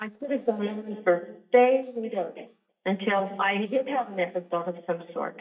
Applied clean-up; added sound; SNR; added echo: neural mask model DeepFilterNet 3.